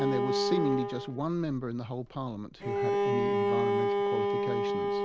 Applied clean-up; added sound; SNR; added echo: none; Bowed string instrument; -4 dB; none.